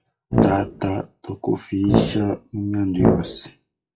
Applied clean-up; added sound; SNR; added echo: classical method WPE with log-MMSE.